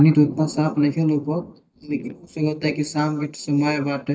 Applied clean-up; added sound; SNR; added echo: neural mask model DeepFilterNet 3.